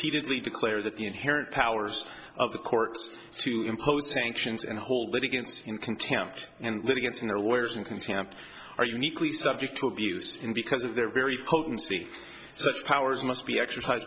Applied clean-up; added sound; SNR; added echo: none; none; none; none.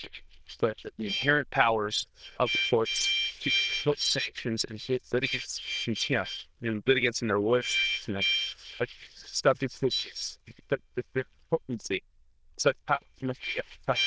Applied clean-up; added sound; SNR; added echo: neural diffusion model UNIVERSE++.